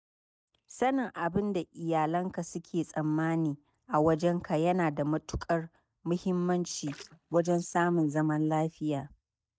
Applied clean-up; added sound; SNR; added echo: neural mask model DeepFilterNet 3.